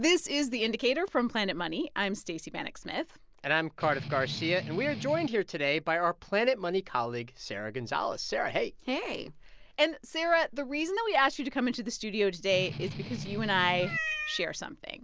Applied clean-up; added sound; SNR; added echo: none; Meow + Strum; 7 dB; none.